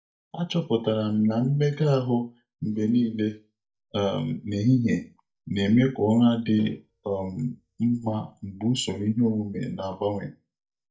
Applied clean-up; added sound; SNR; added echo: neural mask model DeepFilterNet 3.